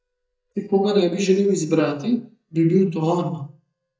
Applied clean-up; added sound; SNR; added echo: neural mask model DeepFilterNet 3.